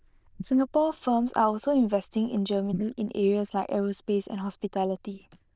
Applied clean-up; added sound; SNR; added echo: neural diffusion model UNIVERSE++.